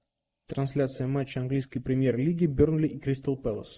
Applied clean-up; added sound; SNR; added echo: neural mask model Resemble Enhance denoiser.